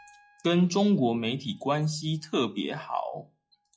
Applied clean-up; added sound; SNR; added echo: classical method log-MMSE.